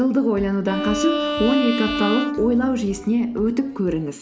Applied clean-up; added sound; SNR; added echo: none; Bowed string instrument; 6 dB; none.